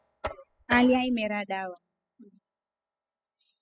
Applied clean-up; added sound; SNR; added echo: classical method spectral subtraction.